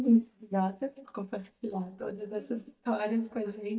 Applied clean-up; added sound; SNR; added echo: neural mask model DeepFilterNet 3.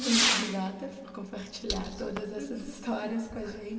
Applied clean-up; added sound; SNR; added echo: none; Whoosh, swoosh, swish / Fireworks; 1 dB; reverberation time 2.3 s.